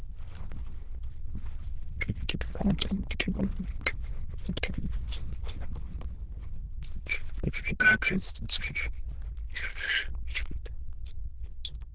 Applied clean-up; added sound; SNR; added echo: neural diffusion model UNIVERSE++.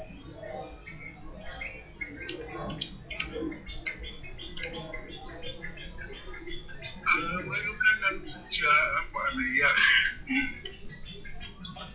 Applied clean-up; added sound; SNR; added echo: classical method log-MMSE.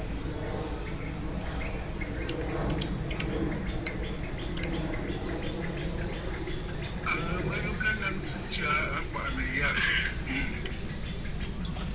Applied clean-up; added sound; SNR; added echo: none; Chirp, tweet / Fowl; -4 dB; none.